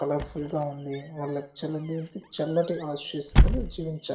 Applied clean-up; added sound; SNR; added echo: none; Squeak / Slam / Wood; -2 dB; reverberation time 1.5 s.